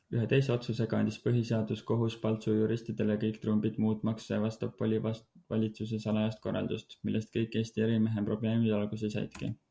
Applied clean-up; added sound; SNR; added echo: none; none; none; none.